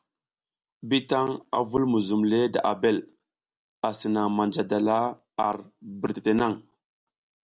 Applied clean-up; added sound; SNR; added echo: none; none; none; none.